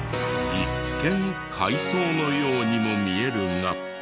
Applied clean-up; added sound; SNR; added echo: none; none; none; none.